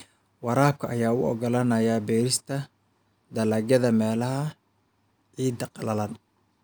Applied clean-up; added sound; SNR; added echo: none; none; none; none.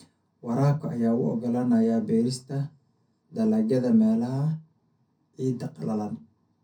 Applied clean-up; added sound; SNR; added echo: none; none; none; reverberation time 0.3 s.